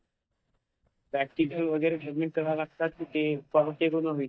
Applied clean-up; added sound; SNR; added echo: neural mask model DeepFilterNet 3.